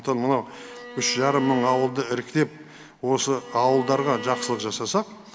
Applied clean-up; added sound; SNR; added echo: none; Bowed string instrument; 14 dB; none.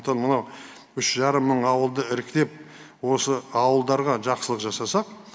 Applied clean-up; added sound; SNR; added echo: none; none; none; none.